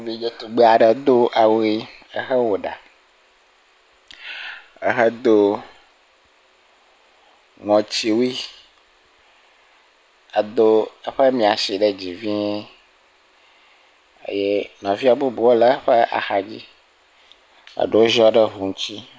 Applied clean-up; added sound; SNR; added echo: none; none; none; none.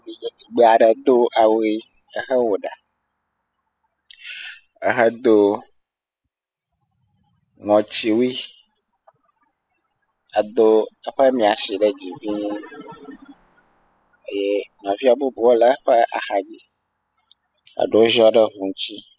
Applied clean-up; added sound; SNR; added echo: classical method spectral subtraction.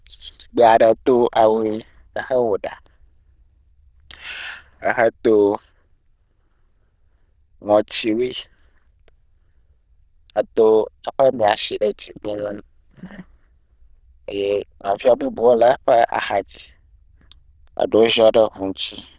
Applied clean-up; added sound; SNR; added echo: neural diffusion model UNIVERSE++.